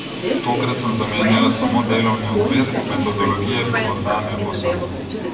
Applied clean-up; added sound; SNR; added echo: none; Subway, metro, underground; 1 dB; reverberation time 1.2 s.